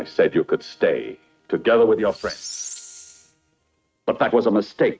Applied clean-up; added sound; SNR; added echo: neural mask model RNNoise.